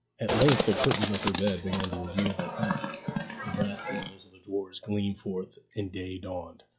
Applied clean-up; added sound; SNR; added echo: classical method log-MMSE.